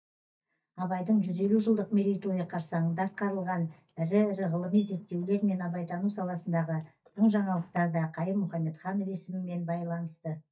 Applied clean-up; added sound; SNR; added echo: neural mask model DeepFilterNet 3.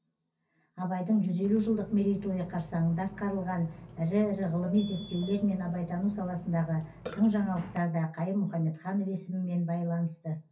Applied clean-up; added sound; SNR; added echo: none; Burping, eructation; 18 dB; reverberation time 0.3 s.